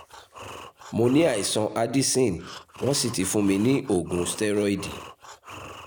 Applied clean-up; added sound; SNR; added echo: none; Breathing; 17 dB; none.